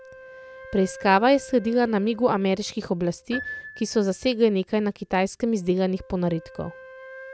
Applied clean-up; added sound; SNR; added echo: none; Wind instrument, woodwind instrument + Piano; 18 dB; none.